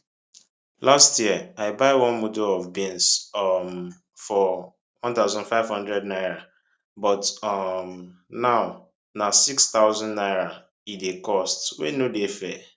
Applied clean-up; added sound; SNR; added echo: none; none; none; none.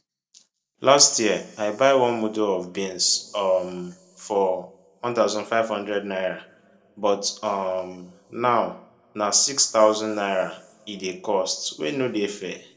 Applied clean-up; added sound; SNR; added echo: none; none; none; reverberation time 2.0 s.